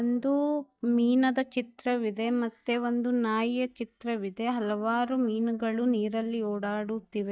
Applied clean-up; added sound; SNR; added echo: neural mask model DeepFilterNet 3.